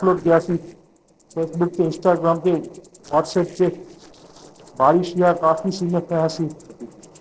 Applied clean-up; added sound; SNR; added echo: neural separator model SepFormer DNS4.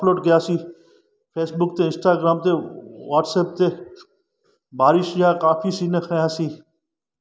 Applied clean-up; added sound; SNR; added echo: none; none; none; none.